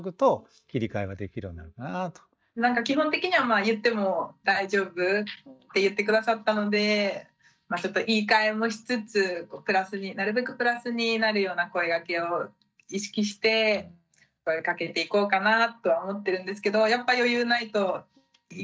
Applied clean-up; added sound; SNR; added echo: neural mask model DeepFilterNet 3.